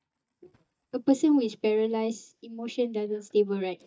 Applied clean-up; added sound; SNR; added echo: neural mask model DeepFilterNet 3.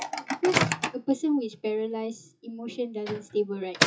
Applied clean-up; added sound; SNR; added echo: classical method WPE with log-MMSE.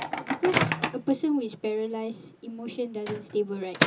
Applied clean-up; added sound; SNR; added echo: none; Microwave oven; 1 dB; reverberation time 0.2 s.